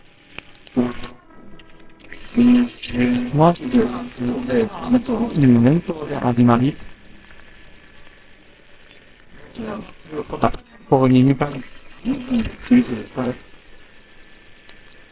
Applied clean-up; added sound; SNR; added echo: neural separator model SepFormer WHAMR!.